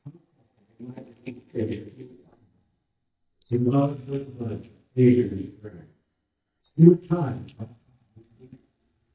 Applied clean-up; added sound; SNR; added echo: neural mask model DeepFilterNet 3.